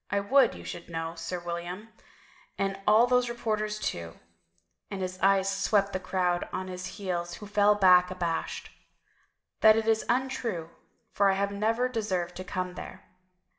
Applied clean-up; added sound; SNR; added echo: none; none; none; reverberation time 0.6 s.